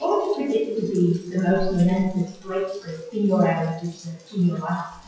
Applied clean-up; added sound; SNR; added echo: classical method WPE with log-MMSE.